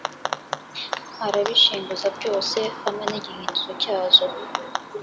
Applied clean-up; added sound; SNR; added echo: none; Bird vocalization, bird call, bird song; 13 dB; reverberation time 0.9 s.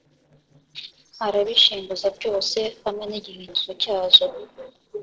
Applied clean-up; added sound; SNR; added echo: neural separator model SepFormer DNS4.